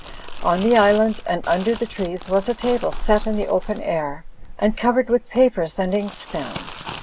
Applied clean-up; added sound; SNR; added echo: none; Crumpling, crinkling; 10 dB; none.